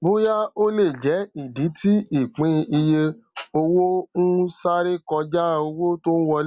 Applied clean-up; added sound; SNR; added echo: none; none; none; none.